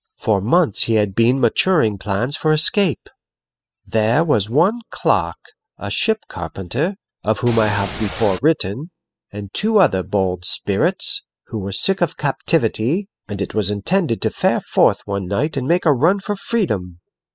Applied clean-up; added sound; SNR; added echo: classical method spectral subtraction.